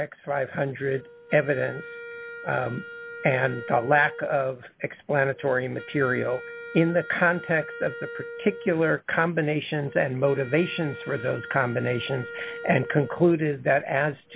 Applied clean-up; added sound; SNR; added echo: none; Wind instrument, woodwind instrument; 15 dB; none.